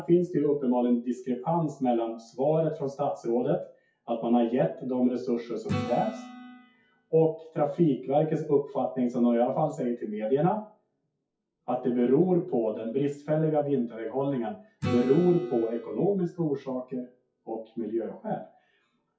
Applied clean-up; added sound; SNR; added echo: classical method WPE with log-MMSE.